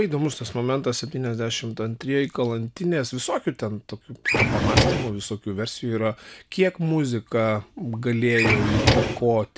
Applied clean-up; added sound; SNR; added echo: none; Drawer open or close; -3 dB; none.